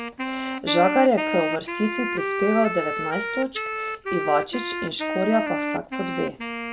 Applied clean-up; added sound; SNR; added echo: none; Wind instrument, woodwind instrument; 3 dB; none.